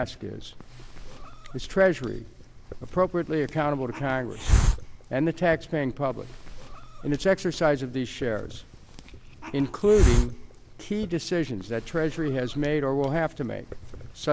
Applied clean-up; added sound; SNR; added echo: none; Hiss; 3 dB; none.